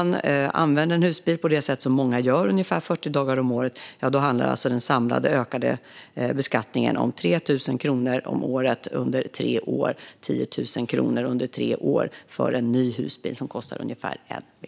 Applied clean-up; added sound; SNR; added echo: none; none; none; none.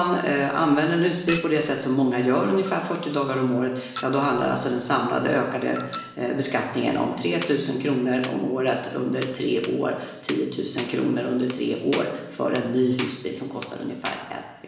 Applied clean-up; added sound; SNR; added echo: none; Chink, clink; 13 dB; reverberation time 0.9 s.